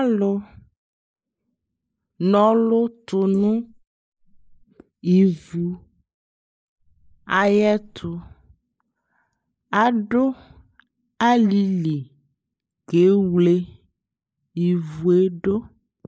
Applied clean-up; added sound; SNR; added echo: neural mask model Resemble Enhance denoiser.